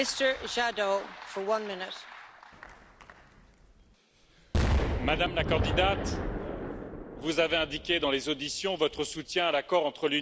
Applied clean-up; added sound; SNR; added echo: none; Explosion; 4 dB; none.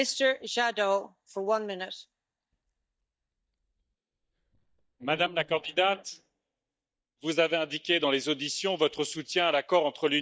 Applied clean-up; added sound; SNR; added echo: neural mask model DeepFilterNet 3.